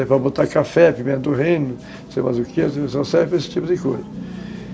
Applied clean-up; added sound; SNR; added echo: none; none; none; none.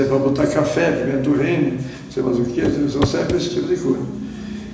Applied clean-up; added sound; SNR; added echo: none; Walk, footsteps / Run / Wood; 7 dB; reverberation time 1.0 s.